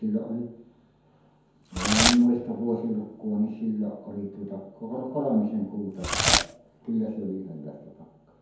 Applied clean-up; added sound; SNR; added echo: none; Packing tape, duct tape / Tearing; 0 dB; reverberation time 0.9 s.